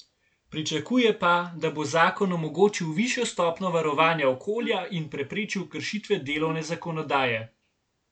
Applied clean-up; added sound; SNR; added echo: none; Wind instrument, woodwind instrument; 16 dB; none.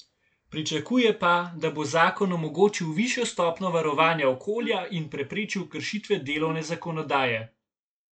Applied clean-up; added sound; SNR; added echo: neural mask model Resemble Enhance denoiser.